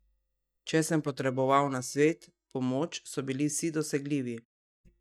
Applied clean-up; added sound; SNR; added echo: neural mask model DeepFilterNet 3.